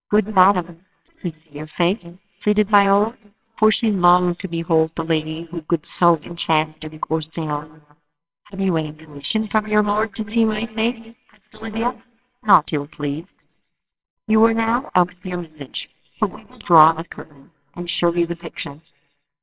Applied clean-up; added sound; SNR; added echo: neural separator model SepFormer WHAMR!.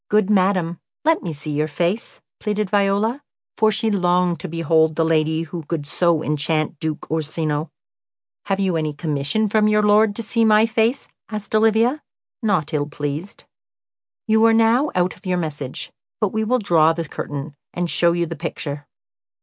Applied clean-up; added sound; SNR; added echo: none; none; none; none.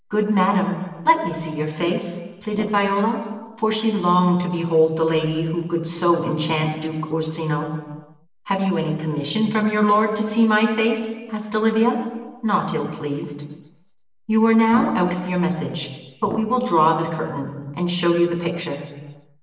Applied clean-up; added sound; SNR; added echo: neural separator model SepFormer DNS4.